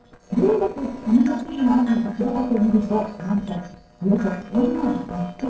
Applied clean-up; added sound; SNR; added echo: neural separator model SepFormer DNS4.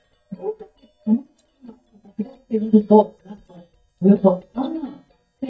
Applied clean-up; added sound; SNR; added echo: neural mask model DeepFilterNet 3.